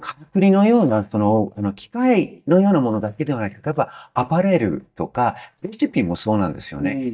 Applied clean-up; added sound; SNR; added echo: neural mask model DeepFilterNet 3.